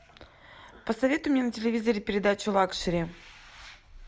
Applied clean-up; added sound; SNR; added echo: none; none; none; none.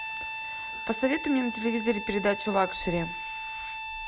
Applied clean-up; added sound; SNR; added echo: none; Harmonica; 6 dB; none.